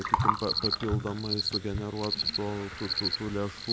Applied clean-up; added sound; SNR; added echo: none; Cricket + Gurgling; -2 dB; none.